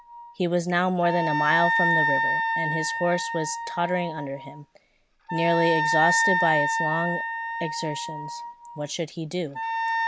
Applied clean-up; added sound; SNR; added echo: none; Wind instrument, woodwind instrument; 0 dB; none.